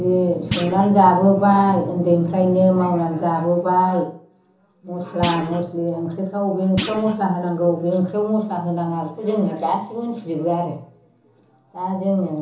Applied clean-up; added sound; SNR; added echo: none; Thump, thud; 10 dB; reverberation time 1.2 s.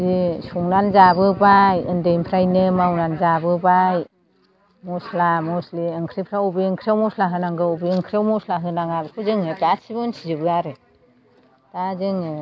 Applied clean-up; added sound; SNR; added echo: none; none; none; none.